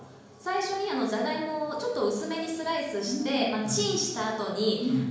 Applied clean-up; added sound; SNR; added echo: none; none; none; reverberation time 1.0 s.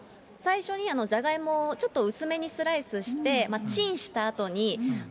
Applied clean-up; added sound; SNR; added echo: none; none; none; none.